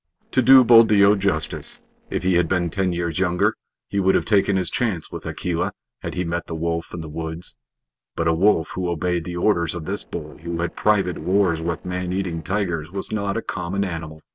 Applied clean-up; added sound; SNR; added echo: neural separator model SepFormer DNS4.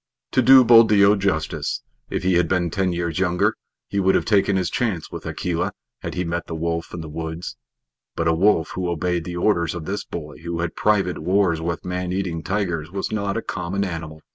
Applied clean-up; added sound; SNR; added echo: none; none; none; none.